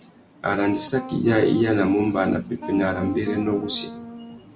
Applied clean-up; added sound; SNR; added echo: none; Wind instrument, woodwind instrument; 14 dB; none.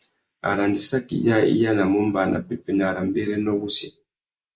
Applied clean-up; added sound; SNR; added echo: neural mask model Resemble Enhance denoiser.